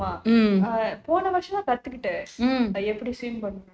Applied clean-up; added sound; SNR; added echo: neural mask model RNNoise.